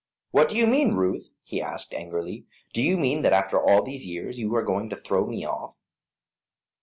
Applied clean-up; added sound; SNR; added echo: none; none; none; none.